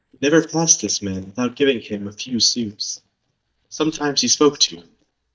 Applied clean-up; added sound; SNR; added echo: neural mask model DeepFilterNet 3.